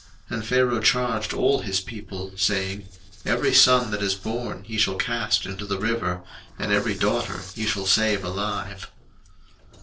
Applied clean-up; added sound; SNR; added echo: neural separator model SepFormer DNS4.